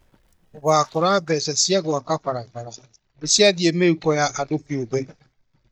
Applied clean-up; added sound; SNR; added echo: neural mask model DeepFilterNet 3.